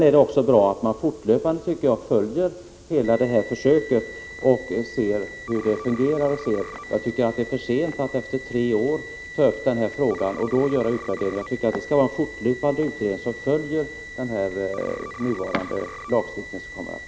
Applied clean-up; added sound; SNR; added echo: none; none; none; none.